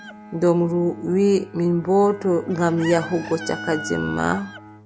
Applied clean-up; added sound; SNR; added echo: none; Bowed string instrument + Chicken, rooster; 14 dB; none.